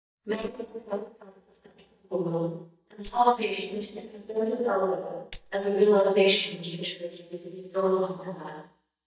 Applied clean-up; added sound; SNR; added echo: neural mask model DeepFilterNet 3.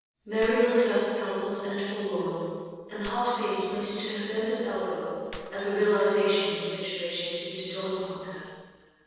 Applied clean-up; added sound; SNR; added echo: neural separator model SepFormer DNS4.